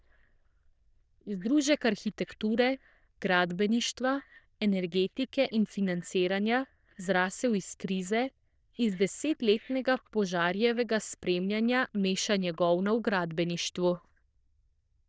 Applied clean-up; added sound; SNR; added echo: neural diffusion model UNIVERSE++.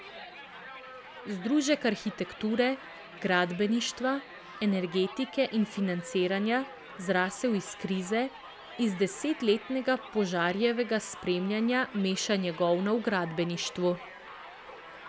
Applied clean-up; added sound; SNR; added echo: none; Crowd; 16 dB; none.